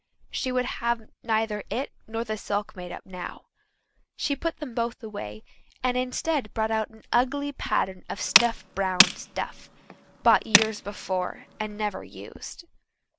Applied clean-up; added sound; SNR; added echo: none; Tools; -2 dB; none.